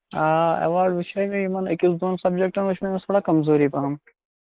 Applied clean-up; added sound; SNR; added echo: neural mask model Resemble Enhance denoiser.